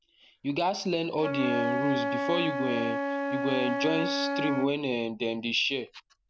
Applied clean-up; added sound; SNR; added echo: none; Wind instrument, woodwind instrument; 2 dB; none.